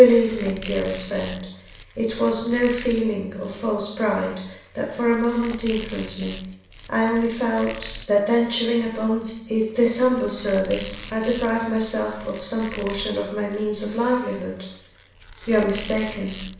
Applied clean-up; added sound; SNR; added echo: none; Squeak; 17 dB; reverberation time 0.7 s.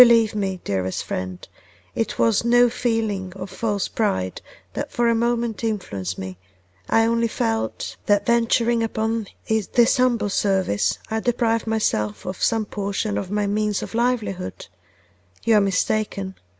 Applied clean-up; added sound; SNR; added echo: none; none; none; none.